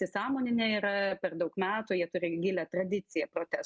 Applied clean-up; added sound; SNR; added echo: none; none; none; none.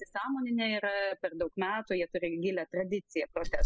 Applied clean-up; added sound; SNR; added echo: classical method spectral subtraction.